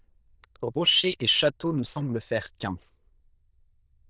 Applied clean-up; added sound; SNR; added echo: neural diffusion model UNIVERSE++.